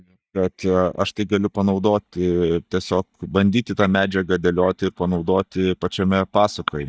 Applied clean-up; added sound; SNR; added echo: neural mask model DeepFilterNet 3.